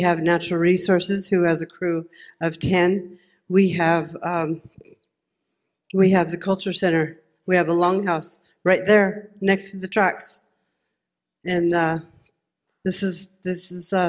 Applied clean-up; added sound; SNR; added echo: none; none; none; none.